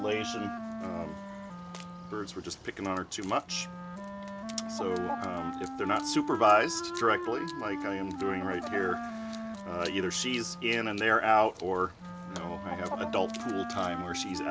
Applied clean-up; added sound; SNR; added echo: none; Wind instrument, woodwind instrument; 7 dB; none.